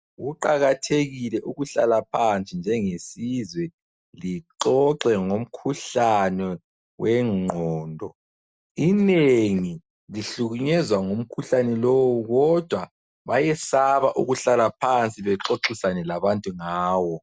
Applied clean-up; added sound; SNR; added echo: none; none; none; none.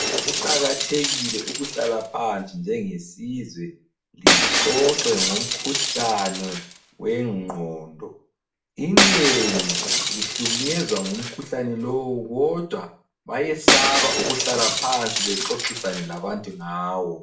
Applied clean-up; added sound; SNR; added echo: none; Shatter; -2 dB; reverberation time 0.4 s.